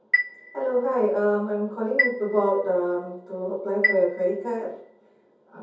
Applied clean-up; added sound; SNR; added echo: none; Chime; 5 dB; reverberation time 0.6 s.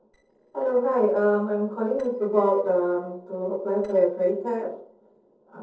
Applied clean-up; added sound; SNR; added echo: neural separator model SepFormer DNS4.